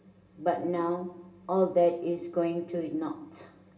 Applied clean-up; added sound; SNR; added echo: none; none; none; reverberation time 0.8 s.